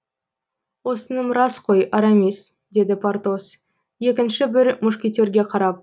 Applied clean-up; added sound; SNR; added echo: none; none; none; none.